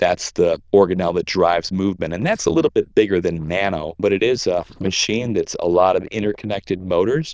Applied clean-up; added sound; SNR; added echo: neural diffusion model UNIVERSE++.